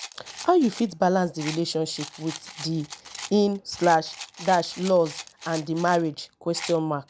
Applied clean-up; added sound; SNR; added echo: none; Rattle; 16 dB; none.